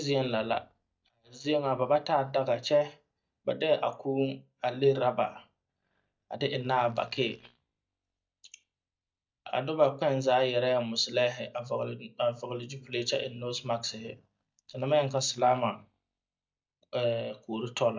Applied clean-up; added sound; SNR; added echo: neural mask model DeepFilterNet 3.